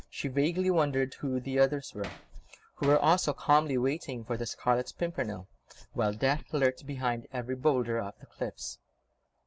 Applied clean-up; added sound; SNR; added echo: none; Hammer; 14 dB; none.